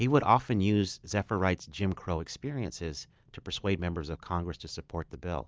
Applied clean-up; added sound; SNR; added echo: none; none; none; none.